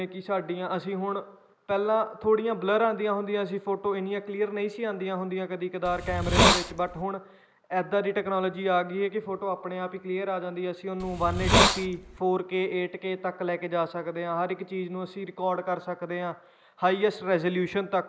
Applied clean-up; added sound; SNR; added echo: none; Hiss; -5 dB; none.